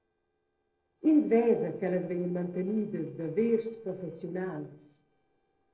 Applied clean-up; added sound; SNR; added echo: neural separator model SepFormer DNS4.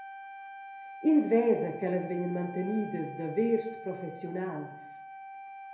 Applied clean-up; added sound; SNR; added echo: none; Wind instrument, woodwind instrument; 13 dB; reverberation time 0.3 s.